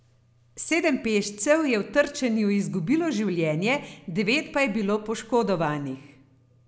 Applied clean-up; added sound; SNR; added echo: none; none; none; none.